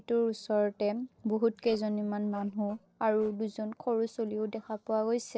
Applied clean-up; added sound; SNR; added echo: neural separator model SepFormer DNS4.